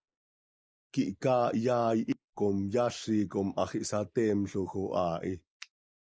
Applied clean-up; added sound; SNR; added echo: neural mask model Resemble Enhance denoiser.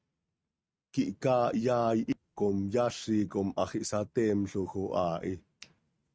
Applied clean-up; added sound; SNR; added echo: neural mask model RNNoise.